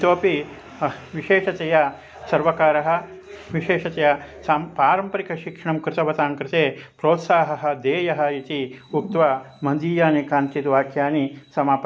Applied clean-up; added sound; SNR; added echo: none; none; none; none.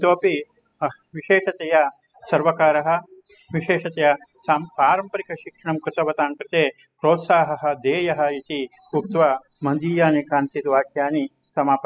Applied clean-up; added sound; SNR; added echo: classical method spectral subtraction.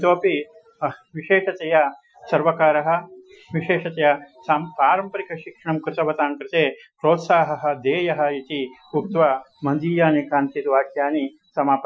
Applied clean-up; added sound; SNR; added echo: classical method Wiener filter.